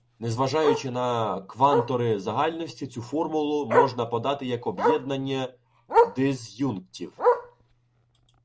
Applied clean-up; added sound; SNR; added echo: none; Bark; 1 dB; none.